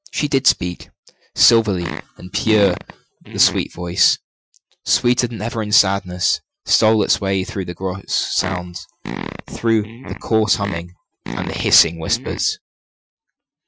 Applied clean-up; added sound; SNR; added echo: classical method Wiener filter.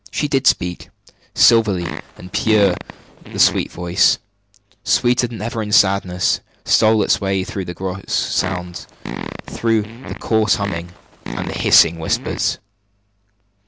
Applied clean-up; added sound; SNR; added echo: none; Fart; 9 dB; none.